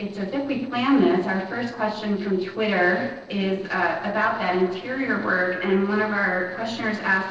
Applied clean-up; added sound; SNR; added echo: neural separator model SepFormer DNS4.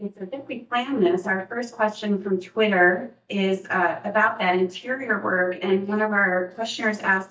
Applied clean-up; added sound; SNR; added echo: neural mask model DeepFilterNet 3.